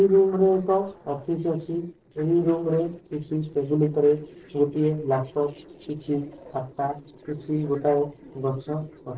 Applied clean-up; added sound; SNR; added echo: neural separator model SepFormer DNS4.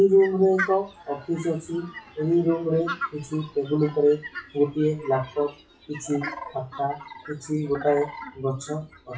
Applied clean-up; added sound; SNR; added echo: classical method WPE with log-MMSE.